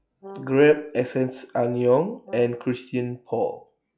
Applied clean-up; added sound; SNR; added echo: classical method log-MMSE.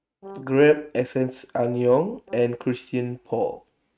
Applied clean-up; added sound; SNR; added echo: neural mask model RNNoise.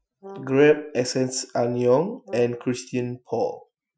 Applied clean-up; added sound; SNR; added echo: classical method Wiener filter.